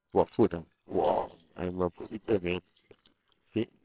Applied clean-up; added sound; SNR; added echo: neural separator model SepFormer WHAMR!.